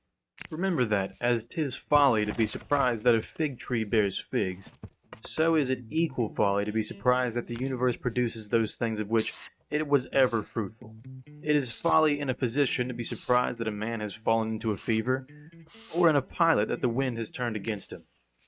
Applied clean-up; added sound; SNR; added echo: neural mask model RNNoise.